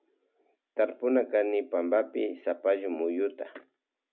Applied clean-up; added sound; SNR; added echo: none; none; none; none.